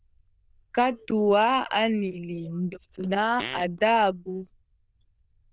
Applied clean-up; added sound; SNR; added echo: neural diffusion model UNIVERSE++.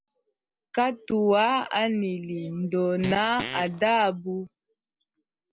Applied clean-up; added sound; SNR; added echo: none; Fart; 10 dB; none.